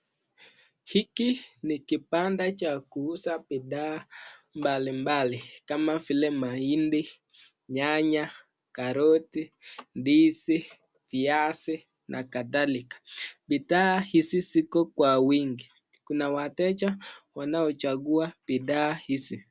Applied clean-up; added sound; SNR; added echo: none; none; none; none.